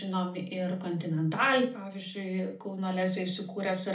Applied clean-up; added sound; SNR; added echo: none; none; none; reverberation time 0.4 s.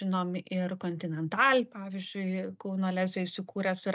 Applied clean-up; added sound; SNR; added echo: none; none; none; none.